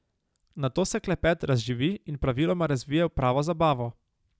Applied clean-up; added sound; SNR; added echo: none; none; none; none.